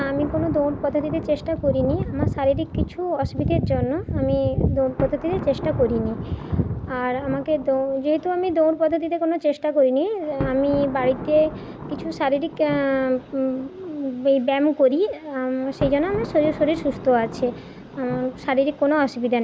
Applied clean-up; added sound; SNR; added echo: none; Thunder; 13 dB; none.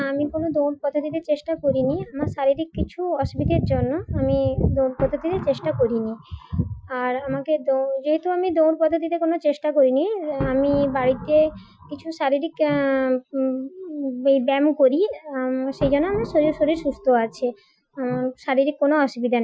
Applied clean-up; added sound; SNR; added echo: classical method Wiener filter.